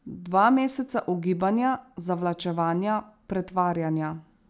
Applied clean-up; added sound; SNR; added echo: none; none; none; none.